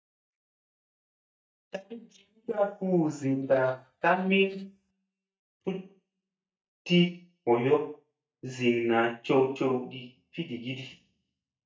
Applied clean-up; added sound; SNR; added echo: neural mask model DeepFilterNet 3.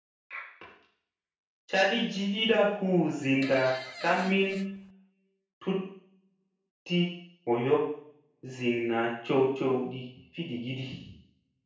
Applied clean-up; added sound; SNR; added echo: none; Fart; 11 dB; reverberation time 0.6 s.